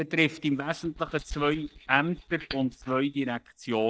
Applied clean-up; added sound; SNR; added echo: neural mask model DeepFilterNet 3.